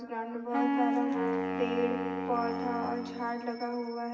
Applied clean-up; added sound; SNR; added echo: none; Wind instrument, woodwind instrument; -1 dB; reverberation time 2.4 s.